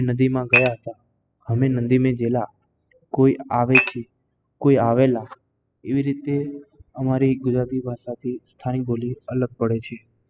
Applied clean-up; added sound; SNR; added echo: classical method spectral subtraction.